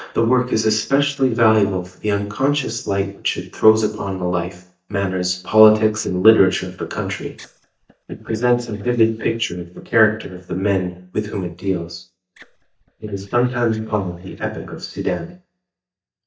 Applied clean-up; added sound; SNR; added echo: neural mask model DeepFilterNet 3.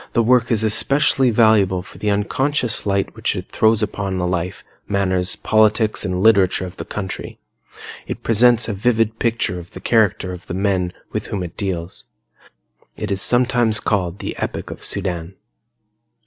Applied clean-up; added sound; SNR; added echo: none; none; none; none.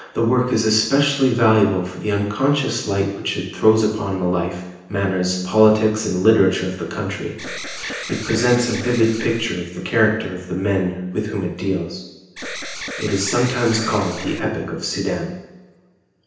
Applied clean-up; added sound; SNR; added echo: none; Alarm; 10 dB; reverberation time 0.9 s.